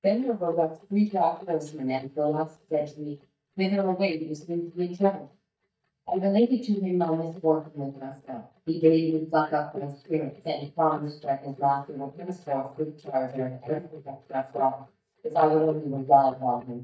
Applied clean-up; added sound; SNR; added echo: neural mask model DeepFilterNet 3.